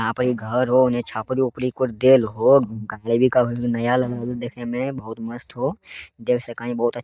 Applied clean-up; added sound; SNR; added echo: neural mask model DeepFilterNet 3.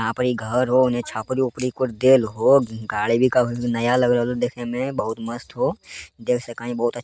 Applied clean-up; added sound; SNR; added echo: none; none; none; none.